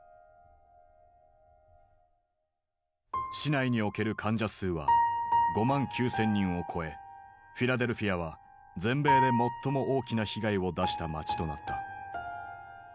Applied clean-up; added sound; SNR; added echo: none; none; none; none.